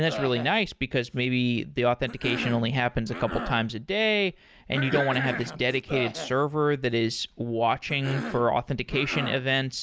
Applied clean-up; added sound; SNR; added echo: none; Cough; 11 dB; none.